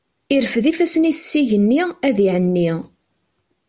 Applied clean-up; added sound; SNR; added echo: none; none; none; none.